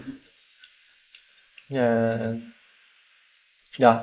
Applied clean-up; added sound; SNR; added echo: neural mask model Resemble Enhance denoiser.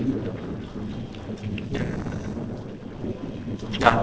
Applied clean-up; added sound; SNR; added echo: neural separator model SepFormer DNS4.